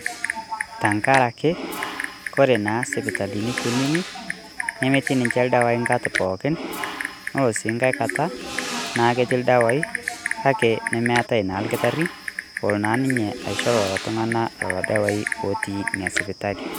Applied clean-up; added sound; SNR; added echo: none; Typing; 6 dB; none.